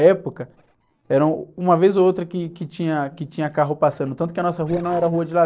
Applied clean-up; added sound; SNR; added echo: neural separator model SepFormer DNS4.